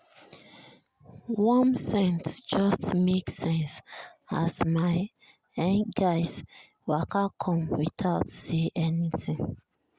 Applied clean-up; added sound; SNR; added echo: none; none; none; none.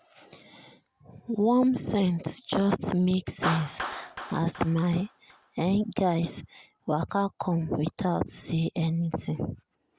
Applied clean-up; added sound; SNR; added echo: none; Clapping; 15 dB; none.